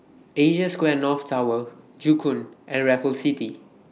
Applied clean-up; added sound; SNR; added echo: none; none; none; none.